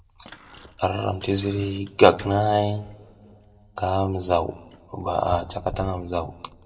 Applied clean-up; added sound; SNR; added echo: none; Bicycle; 18 dB; reverberation time 0.5 s.